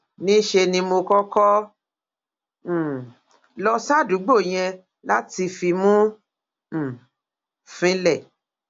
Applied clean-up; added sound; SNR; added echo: none; none; none; none.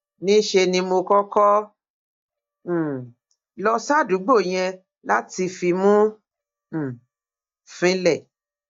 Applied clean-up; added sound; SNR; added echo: neural mask model DeepFilterNet 3.